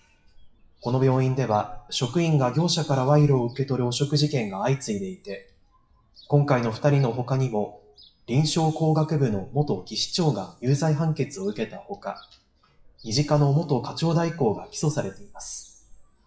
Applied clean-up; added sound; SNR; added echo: classical method WPE with log-MMSE.